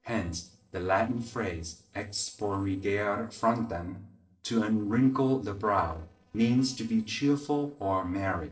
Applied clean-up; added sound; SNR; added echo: neural separator model SepFormer DNS4.